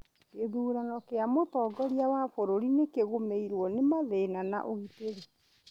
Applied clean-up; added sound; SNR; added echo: none; none; none; none.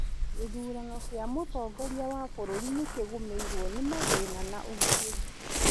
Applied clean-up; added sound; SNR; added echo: none; Waves, surf; -5 dB; none.